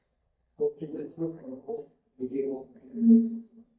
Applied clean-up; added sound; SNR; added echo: neural mask model DeepFilterNet 3.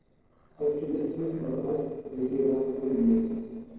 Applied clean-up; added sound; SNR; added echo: neural separator model SepFormer DNS4.